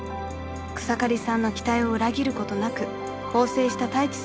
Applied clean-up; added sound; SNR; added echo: none; Guitar; 18 dB; none.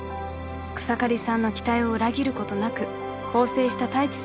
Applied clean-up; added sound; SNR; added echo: none; none; none; none.